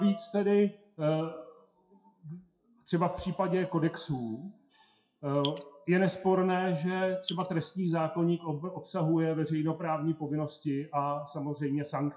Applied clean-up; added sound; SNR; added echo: classical method WPE with log-MMSE.